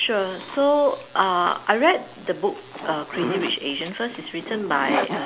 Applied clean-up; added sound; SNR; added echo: none; Zipper (clothing); 10 dB; none.